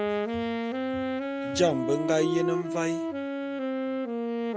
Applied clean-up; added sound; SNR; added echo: none; Wind instrument, woodwind instrument; -2 dB; none.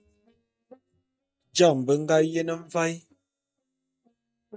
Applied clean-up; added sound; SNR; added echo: neural mask model DeepFilterNet 3.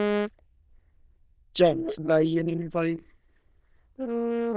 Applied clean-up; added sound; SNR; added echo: neural diffusion model UNIVERSE++.